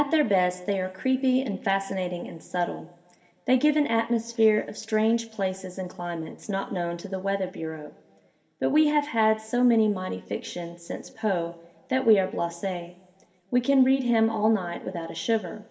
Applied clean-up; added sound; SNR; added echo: none; none; none; reverberation time 1.6 s.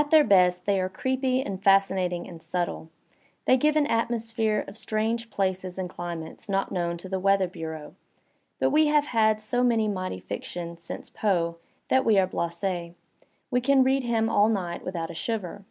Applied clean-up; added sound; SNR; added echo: none; none; none; none.